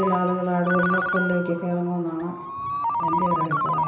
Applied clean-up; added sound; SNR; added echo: none; Ringtone; 1 dB; reverberation time 1.4 s.